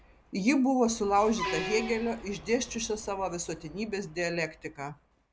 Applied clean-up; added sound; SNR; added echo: none; Truck; 12 dB; none.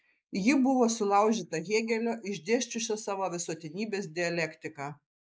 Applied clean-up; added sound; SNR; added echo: neural mask model Resemble Enhance denoiser.